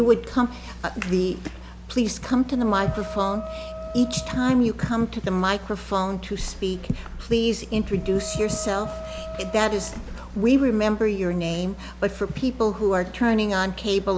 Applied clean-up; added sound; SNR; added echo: none; Wind instrument, woodwind instrument; 14 dB; none.